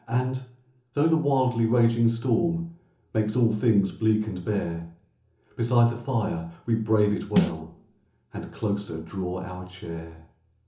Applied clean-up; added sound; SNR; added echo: none; Snare drum; 4 dB; reverberation time 0.8 s.